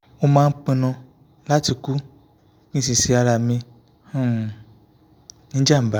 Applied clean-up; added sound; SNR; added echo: none; none; none; none.